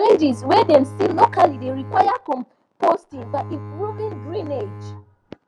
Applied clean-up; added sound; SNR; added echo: none; Bowed string instrument; 14 dB; none.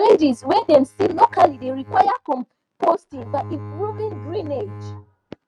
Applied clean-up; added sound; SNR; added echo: neural mask model RNNoise.